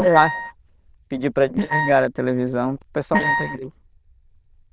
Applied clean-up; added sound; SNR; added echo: neural diffusion model UNIVERSE++.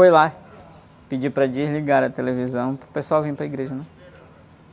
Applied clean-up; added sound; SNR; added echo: none; none; none; none.